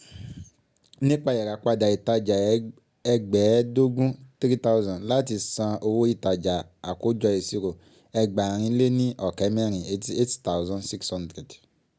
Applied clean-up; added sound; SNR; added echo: none; none; none; none.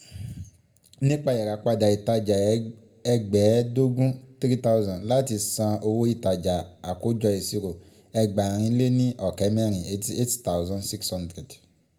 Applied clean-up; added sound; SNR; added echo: none; none; none; reverberation time 0.4 s.